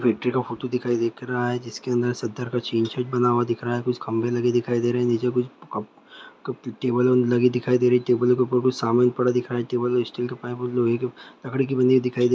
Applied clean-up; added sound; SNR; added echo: none; none; none; none.